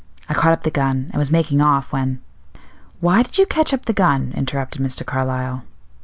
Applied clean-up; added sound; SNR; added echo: none; none; none; none.